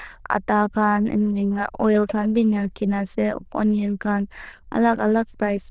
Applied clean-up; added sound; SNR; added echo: neural diffusion model UNIVERSE++.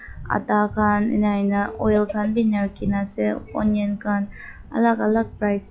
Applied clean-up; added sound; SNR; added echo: classical method log-MMSE.